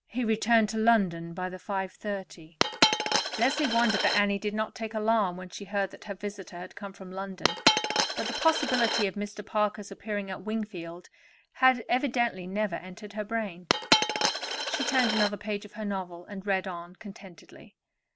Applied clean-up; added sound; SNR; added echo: none; Coin (dropping); 1 dB; none.